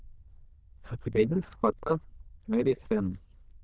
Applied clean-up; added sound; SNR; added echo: neural diffusion model UNIVERSE++.